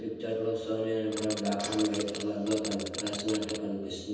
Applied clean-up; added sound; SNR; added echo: none; Tools; 8 dB; reverberation time 1.1 s.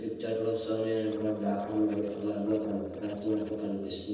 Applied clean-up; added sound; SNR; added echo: neural separator model SepFormer DNS4.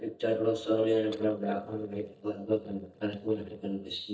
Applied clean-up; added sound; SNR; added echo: neural mask model DeepFilterNet 3.